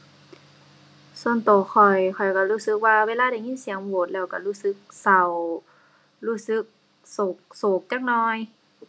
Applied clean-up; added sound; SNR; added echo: none; none; none; none.